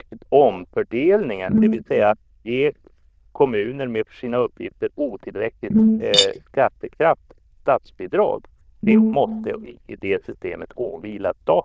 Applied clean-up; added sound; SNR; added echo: neural diffusion model UNIVERSE++.